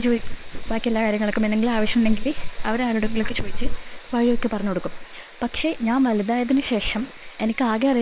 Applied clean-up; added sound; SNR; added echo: neural separator model SepFormer WHAM!.